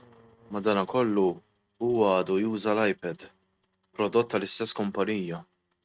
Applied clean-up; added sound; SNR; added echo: neural mask model RNNoise.